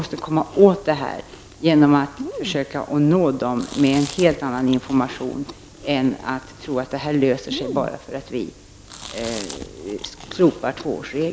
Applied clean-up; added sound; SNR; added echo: none; Chewing, mastication; 16 dB; none.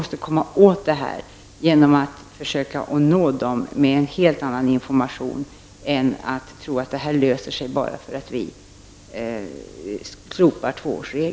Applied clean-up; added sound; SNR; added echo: none; none; none; none.